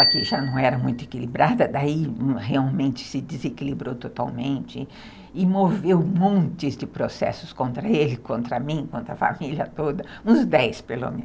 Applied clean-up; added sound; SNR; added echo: none; Bicycle bell; 11 dB; none.